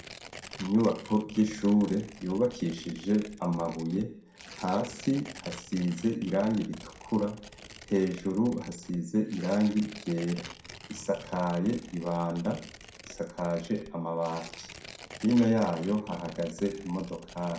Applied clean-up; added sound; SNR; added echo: none; Tearing; 17 dB; reverberation time 0.5 s.